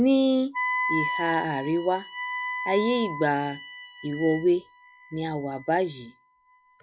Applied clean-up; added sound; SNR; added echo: classical method log-MMSE.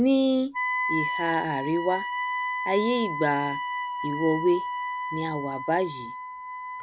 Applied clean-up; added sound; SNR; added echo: none; Wind instrument, woodwind instrument; 4 dB; none.